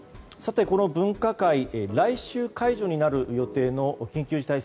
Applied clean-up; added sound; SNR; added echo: none; none; none; none.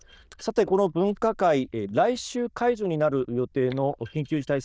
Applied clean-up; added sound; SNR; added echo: neural diffusion model UNIVERSE++.